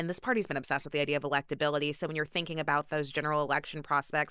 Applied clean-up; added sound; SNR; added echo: neural mask model Resemble Enhance denoiser.